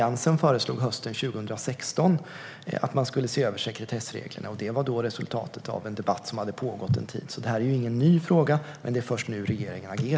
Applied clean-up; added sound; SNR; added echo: none; none; none; none.